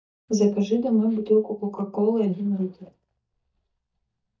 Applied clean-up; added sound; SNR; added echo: neural mask model DeepFilterNet 3.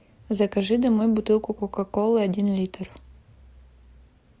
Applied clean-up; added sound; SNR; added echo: none; none; none; none.